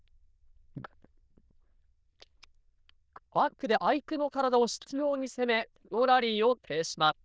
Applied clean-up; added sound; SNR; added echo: neural diffusion model UNIVERSE++.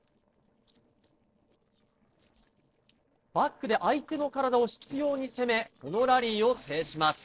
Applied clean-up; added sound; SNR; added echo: neural separator model SepFormer DNS4.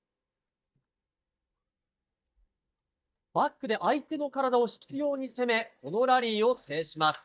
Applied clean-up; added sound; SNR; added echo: neural mask model DeepFilterNet 3.